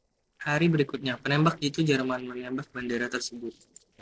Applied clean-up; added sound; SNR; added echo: neural separator model SepFormer DNS4.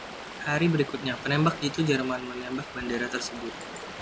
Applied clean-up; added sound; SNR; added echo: none; Stream; 10 dB; none.